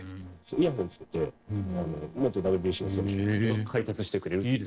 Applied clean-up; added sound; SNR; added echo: neural separator model SepFormer DNS4.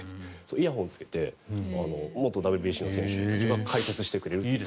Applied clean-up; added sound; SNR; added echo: none; none; none; none.